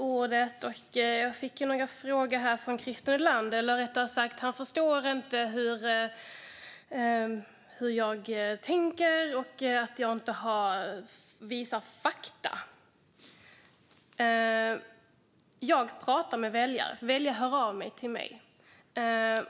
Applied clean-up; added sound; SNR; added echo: none; none; none; none.